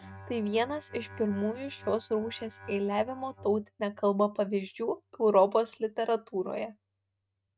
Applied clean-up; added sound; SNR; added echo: neural mask model RNNoise.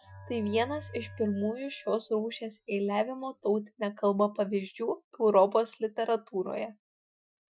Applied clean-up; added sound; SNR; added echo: classical method Wiener filter.